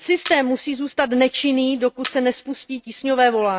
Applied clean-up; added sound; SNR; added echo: neural mask model RNNoise.